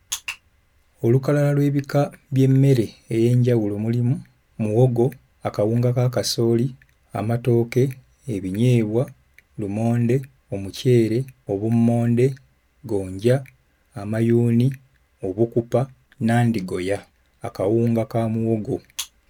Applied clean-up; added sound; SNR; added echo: none; none; none; none.